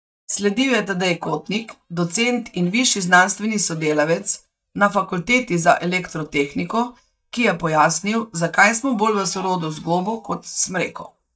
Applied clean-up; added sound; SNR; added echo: neural mask model DeepFilterNet 3.